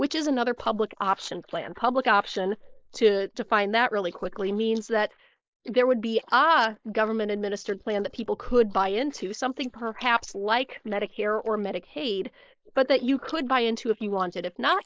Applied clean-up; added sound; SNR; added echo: neural mask model Resemble Enhance denoiser.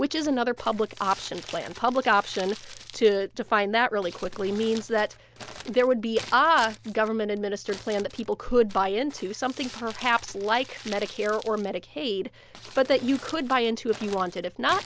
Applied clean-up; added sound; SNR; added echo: none; Crumpling, crinkling; 19 dB; none.